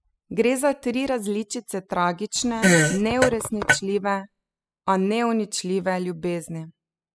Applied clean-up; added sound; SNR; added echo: classical method spectral subtraction.